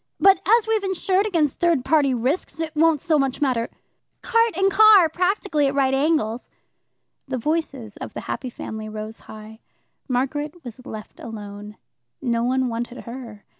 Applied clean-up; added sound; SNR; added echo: none; none; none; none.